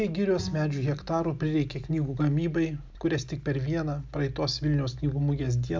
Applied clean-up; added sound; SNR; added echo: none; Bowed string instrument; 16 dB; none.